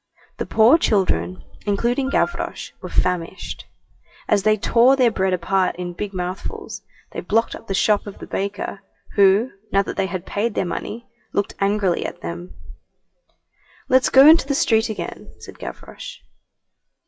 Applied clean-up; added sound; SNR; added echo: classical method WPE with log-MMSE.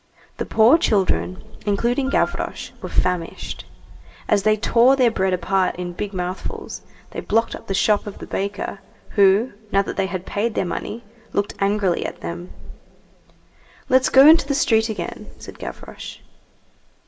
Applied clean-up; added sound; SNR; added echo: none; Wind instrument, woodwind instrument; 18 dB; reverberation time 0.4 s.